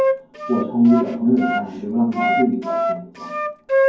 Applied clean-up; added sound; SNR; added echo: none; Wind instrument, woodwind instrument; 2 dB; reverberation time 0.9 s.